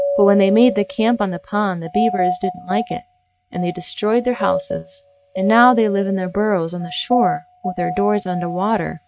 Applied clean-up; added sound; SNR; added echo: neural mask model RNNoise.